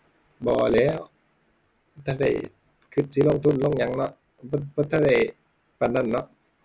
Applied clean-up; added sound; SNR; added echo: none; none; none; none.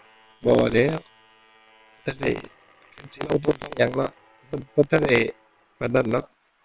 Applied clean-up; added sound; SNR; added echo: neural separator model SepFormer WHAM!.